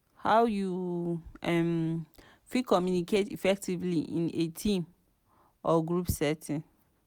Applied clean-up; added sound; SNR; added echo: none; none; none; none.